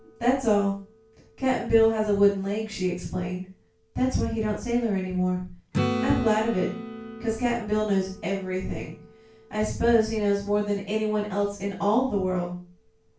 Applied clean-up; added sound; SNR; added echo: none; Acoustic guitar / Strum; 12 dB; reverberation time 0.3 s.